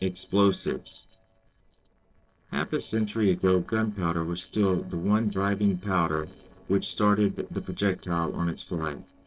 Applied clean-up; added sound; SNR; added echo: neural separator model SepFormer DNS4.